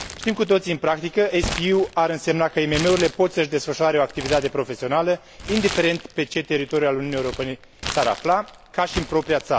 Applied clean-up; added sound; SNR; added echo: none; Crumpling, crinkling; 12 dB; none.